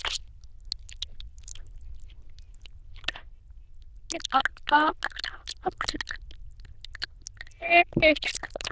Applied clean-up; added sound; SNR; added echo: neural diffusion model UNIVERSE++.